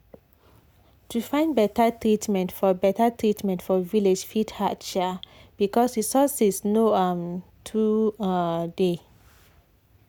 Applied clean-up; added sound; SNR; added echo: none; none; none; none.